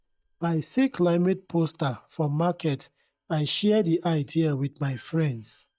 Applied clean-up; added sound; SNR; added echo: neural mask model DeepFilterNet 3.